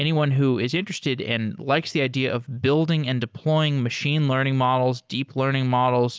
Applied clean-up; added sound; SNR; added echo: none; none; none; none.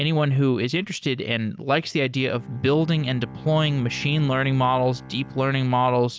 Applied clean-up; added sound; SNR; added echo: none; Bowed string instrument; 19 dB; none.